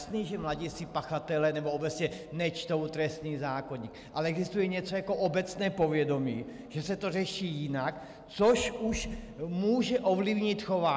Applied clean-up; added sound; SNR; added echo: none; none; none; none.